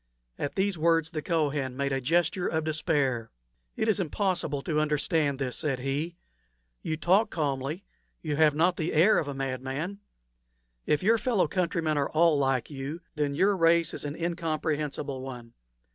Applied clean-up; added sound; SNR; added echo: none; none; none; none.